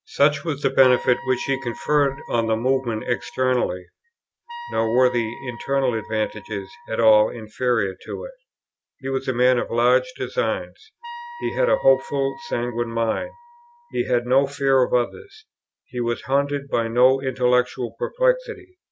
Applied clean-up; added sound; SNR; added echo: none; Wind instrument, woodwind instrument; 17 dB; none.